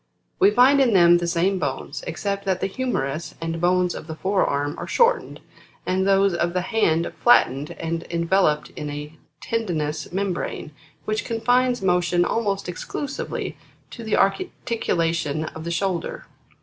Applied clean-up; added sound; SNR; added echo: none; none; none; none.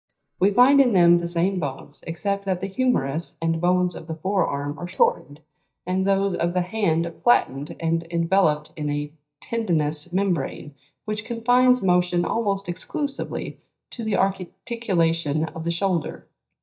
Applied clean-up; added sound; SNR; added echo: neural mask model DeepFilterNet 3.